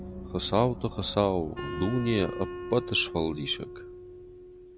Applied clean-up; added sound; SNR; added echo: none; Gong + Wind instrument, woodwind instrument; 10 dB; none.